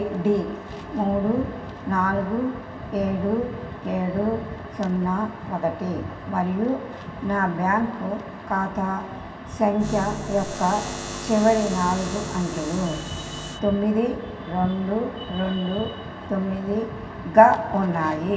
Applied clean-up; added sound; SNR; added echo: none; Buzz; 10 dB; reverberation time 1.8 s.